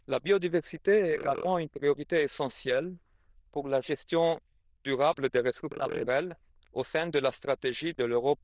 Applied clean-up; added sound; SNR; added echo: neural diffusion model UNIVERSE++.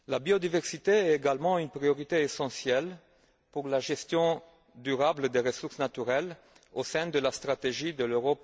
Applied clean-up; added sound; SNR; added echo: none; none; none; none.